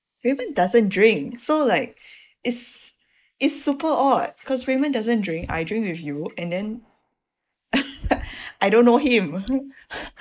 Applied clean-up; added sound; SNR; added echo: neural mask model Resemble Enhance denoiser.